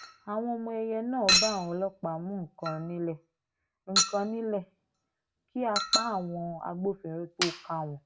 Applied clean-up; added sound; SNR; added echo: none; Chink, clink; 1 dB; reverberation time 0.2 s.